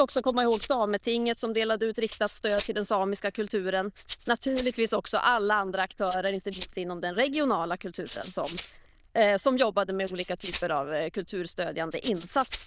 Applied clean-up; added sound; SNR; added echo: neural diffusion model UNIVERSE++.